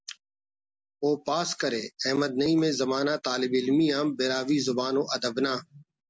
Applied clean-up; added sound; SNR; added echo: none; none; none; none.